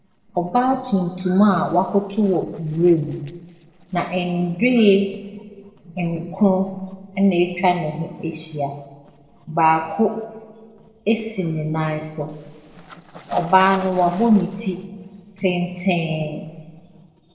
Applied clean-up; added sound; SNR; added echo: neural separator model SepFormer DNS4.